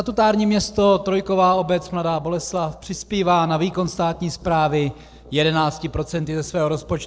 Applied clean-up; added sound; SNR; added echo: neural separator model SepFormer DNS4.